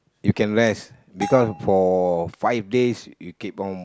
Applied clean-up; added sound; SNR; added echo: none; Bell; 15 dB; none.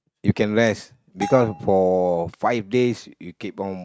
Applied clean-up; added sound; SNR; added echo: neural mask model RNNoise.